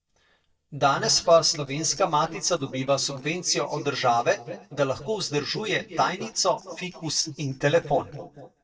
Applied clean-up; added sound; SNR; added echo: neural mask model DeepFilterNet 3.